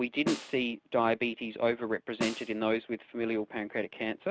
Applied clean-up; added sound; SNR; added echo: none; Snare drum; 11 dB; none.